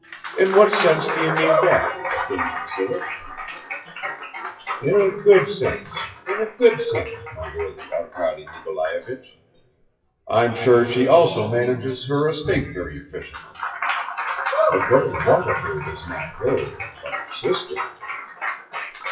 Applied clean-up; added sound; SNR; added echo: classical method WPE with log-MMSE.